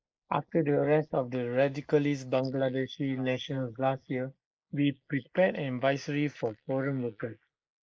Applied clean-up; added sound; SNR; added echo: neural mask model Resemble Enhance denoiser.